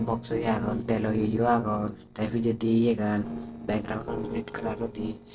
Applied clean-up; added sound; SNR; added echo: neural separator model SepFormer DNS4.